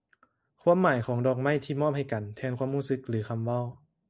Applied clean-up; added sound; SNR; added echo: none; none; none; none.